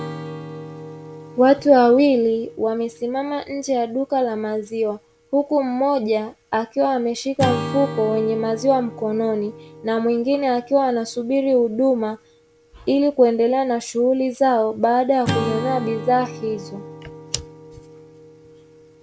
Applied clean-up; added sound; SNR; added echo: none; Acoustic guitar / Strum; 13 dB; none.